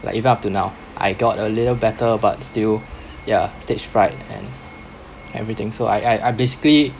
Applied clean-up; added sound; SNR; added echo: none; none; none; none.